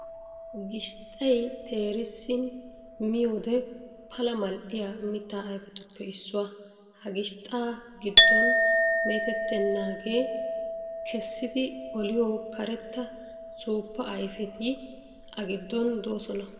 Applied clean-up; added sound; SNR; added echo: none; Chink, clink; -1 dB; reverberation time 1.3 s.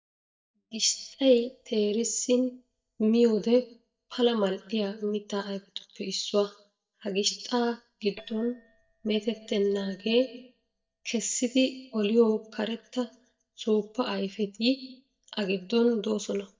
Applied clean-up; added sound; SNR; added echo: neural mask model DeepFilterNet 3.